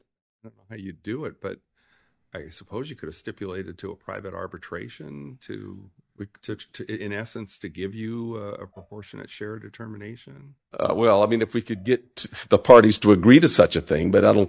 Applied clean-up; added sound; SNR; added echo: neural mask model DeepFilterNet 3.